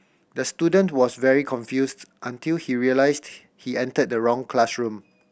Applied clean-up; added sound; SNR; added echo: none; none; none; none.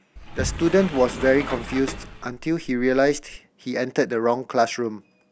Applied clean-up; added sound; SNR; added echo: none; Sliding door; 10 dB; none.